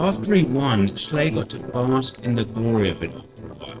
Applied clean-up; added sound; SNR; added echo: neural separator model SepFormer DNS4.